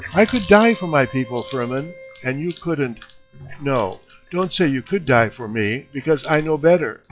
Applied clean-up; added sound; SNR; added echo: classical method log-MMSE.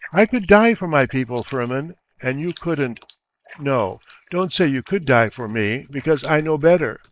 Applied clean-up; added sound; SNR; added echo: neural mask model Resemble Enhance denoiser.